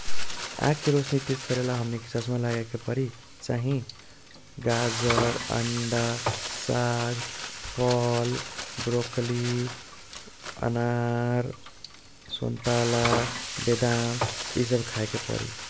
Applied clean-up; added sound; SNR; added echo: none; Frying (food); 7 dB; none.